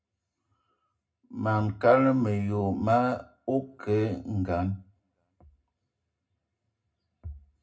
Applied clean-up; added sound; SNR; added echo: none; none; none; reverberation time 0.2 s.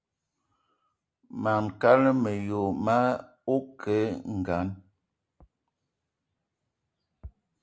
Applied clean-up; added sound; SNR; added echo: none; none; none; none.